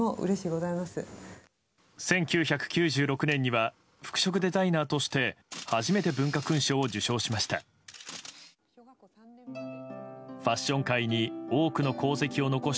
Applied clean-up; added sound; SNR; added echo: none; none; none; none.